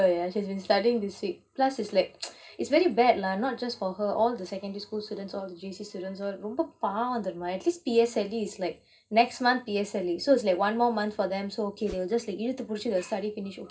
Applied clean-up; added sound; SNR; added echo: neural separator model SepFormer DNS4.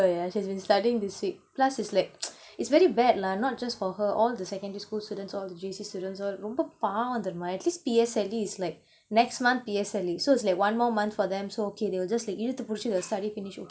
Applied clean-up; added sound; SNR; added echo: none; none; none; none.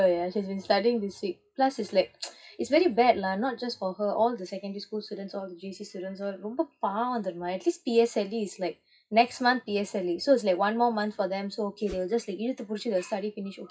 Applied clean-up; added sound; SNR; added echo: classical method WPE with log-MMSE.